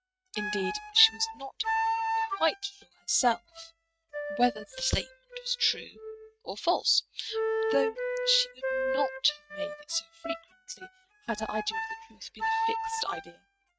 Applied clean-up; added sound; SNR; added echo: neural mask model RNNoise.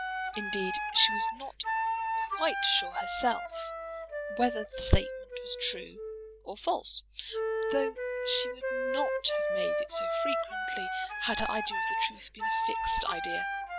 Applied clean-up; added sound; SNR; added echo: none; Wind instrument, woodwind instrument; 0 dB; none.